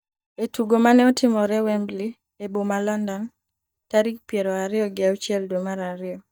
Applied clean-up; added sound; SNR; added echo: neural mask model DeepFilterNet 3.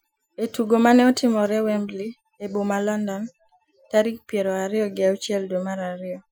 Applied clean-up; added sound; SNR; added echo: classical method Wiener filter.